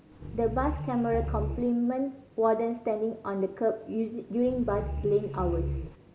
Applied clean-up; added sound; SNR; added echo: none; Growling; 5 dB; none.